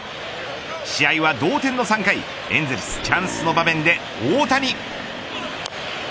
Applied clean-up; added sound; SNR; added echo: none; Burping, eructation; 12 dB; none.